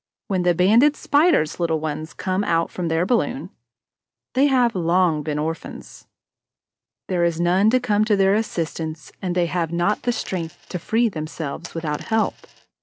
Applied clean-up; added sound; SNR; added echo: neural separator model SepFormer DNS4.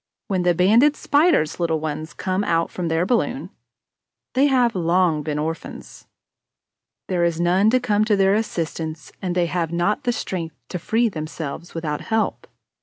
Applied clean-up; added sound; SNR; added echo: none; none; none; none.